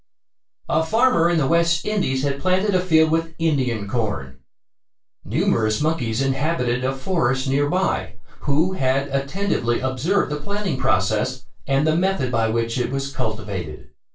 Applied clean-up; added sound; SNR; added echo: none; none; none; reverberation time 0.2 s.